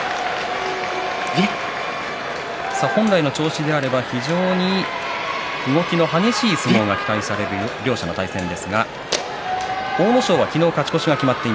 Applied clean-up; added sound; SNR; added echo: none; Dog; 13 dB; none.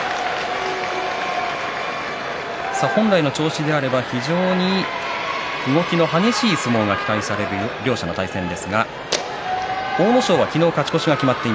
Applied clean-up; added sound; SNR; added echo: none; none; none; none.